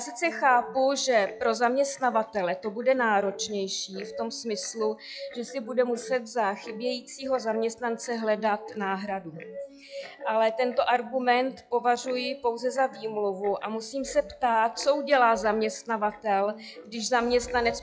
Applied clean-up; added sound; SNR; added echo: classical method log-MMSE.